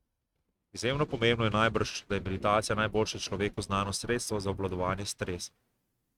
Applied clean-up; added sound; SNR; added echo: neural mask model RNNoise.